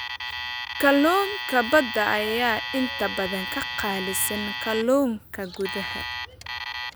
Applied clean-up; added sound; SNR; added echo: none; Alarm; 7 dB; none.